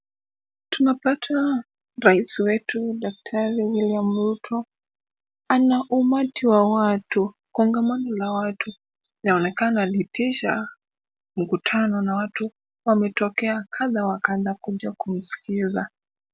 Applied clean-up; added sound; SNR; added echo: none; none; none; none.